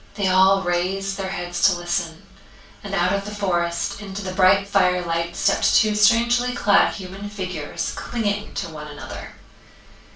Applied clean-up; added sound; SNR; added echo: none; none; none; reverberation time 0.3 s.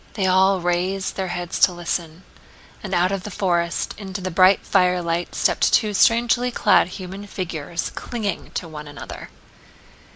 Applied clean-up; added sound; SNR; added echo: none; none; none; none.